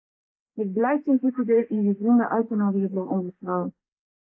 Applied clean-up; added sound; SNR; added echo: neural mask model Resemble Enhance denoiser.